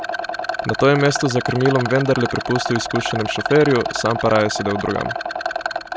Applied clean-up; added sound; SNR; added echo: none; Rattle; 6 dB; none.